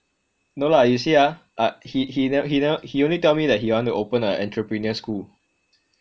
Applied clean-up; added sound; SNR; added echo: none; none; none; none.